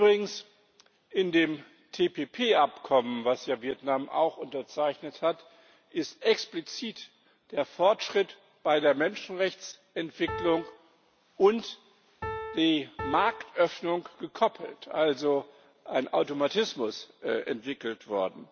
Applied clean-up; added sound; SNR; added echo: none; Piano; 7 dB; none.